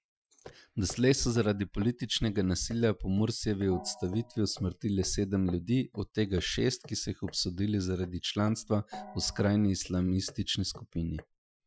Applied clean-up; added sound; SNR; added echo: classical method Wiener filter.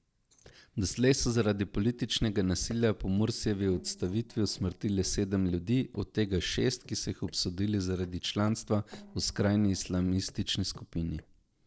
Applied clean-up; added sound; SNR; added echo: neural separator model SepFormer DNS4.